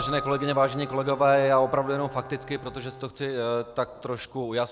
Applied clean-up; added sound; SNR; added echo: none; Bowed string instrument + Keyboard (musical); 14 dB; none.